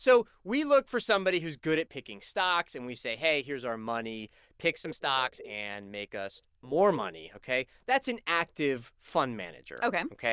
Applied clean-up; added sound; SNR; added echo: neural diffusion model UNIVERSE++.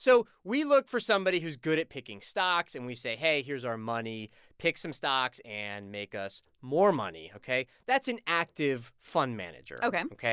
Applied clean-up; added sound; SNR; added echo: none; none; none; none.